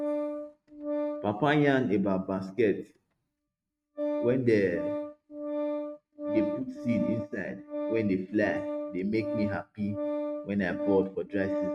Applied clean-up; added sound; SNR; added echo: neural mask model RNNoise.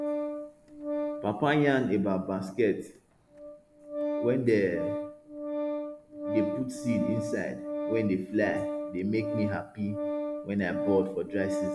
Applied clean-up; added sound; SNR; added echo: none; Organ; 4 dB; none.